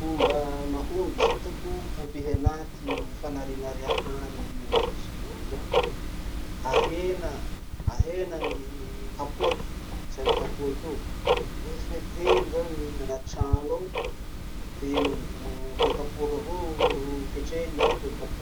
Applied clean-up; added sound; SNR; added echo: none; Tick-tock; -5 dB; none.